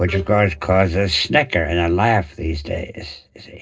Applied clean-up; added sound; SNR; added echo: neural separator model SepFormer DNS4.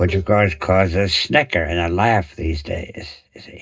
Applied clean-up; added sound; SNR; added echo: neural mask model DeepFilterNet 3.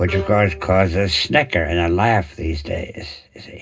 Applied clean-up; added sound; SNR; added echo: none; Bowed string instrument; 15 dB; reverberation time 0.2 s.